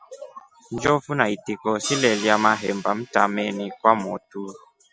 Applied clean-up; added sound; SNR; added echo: none; Hi-hat; 16 dB; none.